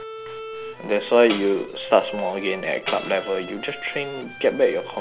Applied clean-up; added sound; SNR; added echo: none; Bowed string instrument + Tambourine; 12 dB; none.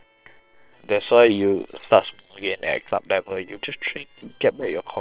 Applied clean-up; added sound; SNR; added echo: neural separator model SepFormer WHAM!.